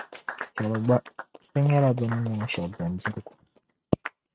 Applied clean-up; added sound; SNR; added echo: neural mask model RNNoise.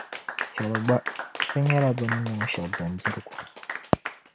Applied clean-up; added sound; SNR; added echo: none; Applause / Clapping; 6 dB; none.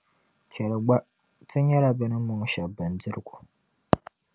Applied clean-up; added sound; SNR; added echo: none; none; none; none.